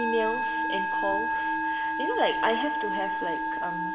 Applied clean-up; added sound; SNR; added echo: none; Musical instrument; -3 dB; reverberation time 1.9 s.